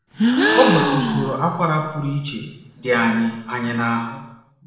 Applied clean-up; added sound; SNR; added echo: none; Gasp; 1 dB; reverberation time 0.9 s.